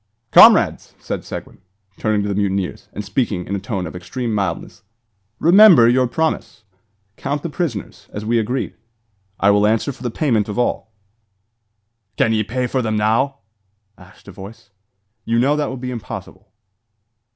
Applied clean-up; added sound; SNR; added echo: none; none; none; none.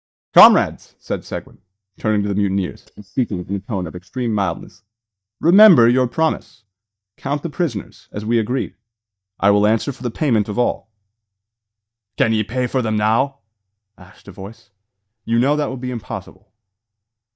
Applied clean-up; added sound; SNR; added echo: neural mask model DeepFilterNet 3.